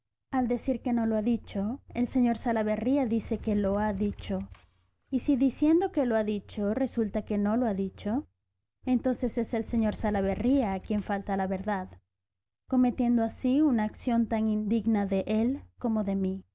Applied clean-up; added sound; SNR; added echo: none; Motorcycle / Engine; 17 dB; none.